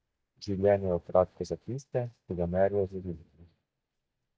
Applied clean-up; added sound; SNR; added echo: neural mask model DeepFilterNet 3.